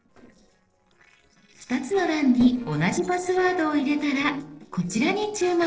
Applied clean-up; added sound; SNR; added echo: neural separator model SepFormer DNS4.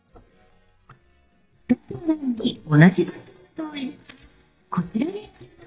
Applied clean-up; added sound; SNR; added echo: neural mask model DeepFilterNet 3.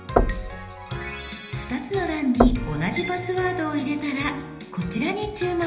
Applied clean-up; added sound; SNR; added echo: none; Knock / Wood; 3 dB; reverberation time 1.0 s.